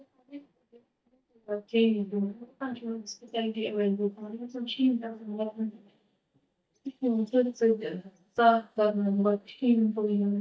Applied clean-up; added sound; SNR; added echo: neural mask model DeepFilterNet 3.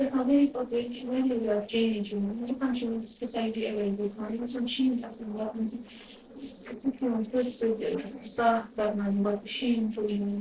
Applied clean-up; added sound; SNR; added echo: neural separator model SepFormer DNS4.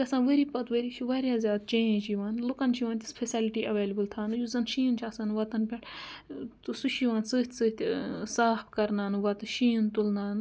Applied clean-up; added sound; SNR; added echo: none; none; none; none.